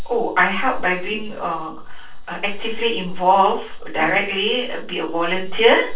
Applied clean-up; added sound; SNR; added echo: neural separator model SepFormer DNS4.